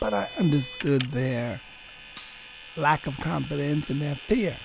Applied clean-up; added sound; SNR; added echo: none; Vehicle + Cutlery, silverware; 13 dB; none.